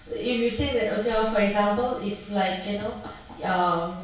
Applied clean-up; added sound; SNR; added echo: none; Hands; 18 dB; reverberation time 0.6 s.